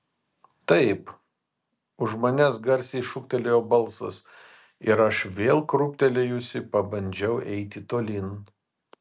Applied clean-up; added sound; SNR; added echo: none; none; none; none.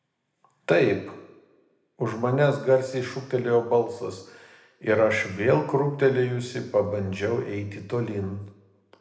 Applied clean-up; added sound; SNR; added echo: none; none; none; reverberation time 0.9 s.